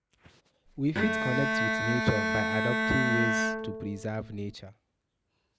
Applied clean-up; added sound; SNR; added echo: none; Bowed string instrument; -4 dB; none.